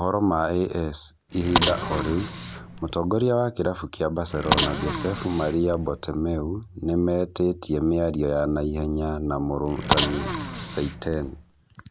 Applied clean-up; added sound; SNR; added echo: none; Bicycle; 3 dB; none.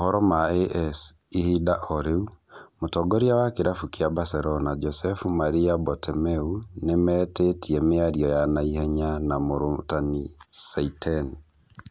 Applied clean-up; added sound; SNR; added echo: none; none; none; none.